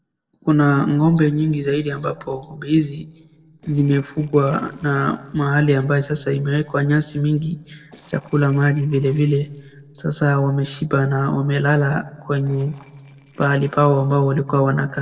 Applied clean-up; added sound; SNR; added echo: neural separator model SepFormer DNS4.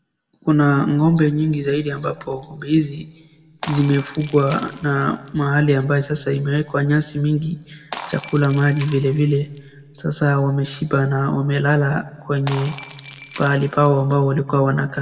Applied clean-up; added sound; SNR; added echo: none; Shatter; 13 dB; reverberation time 1.0 s.